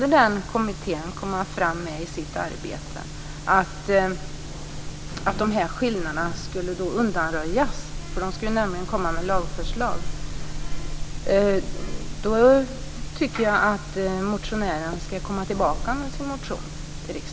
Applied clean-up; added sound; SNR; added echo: none; Sliding door; 6 dB; none.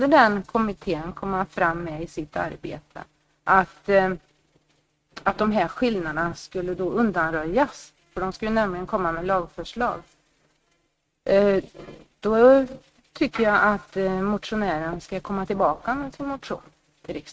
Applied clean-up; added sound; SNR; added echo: neural mask model RNNoise.